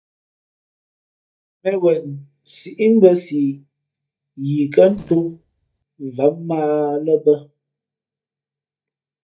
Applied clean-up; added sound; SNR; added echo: neural mask model DeepFilterNet 3.